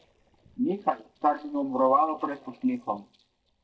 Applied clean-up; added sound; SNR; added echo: neural mask model DeepFilterNet 3.